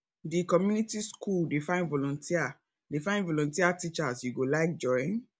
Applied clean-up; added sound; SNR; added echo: none; none; none; none.